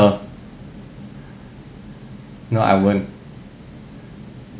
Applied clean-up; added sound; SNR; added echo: none; none; none; none.